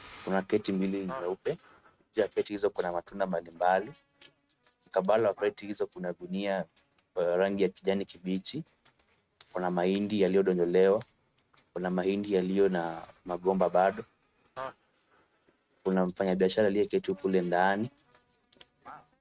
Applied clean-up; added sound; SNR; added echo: neural mask model RNNoise.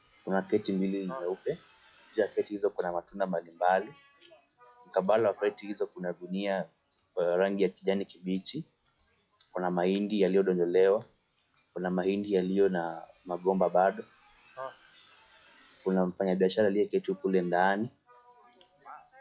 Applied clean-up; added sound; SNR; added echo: classical method log-MMSE.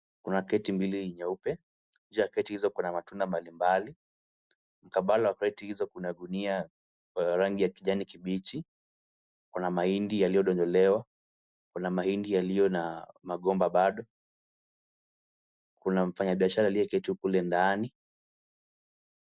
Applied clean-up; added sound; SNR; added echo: none; none; none; none.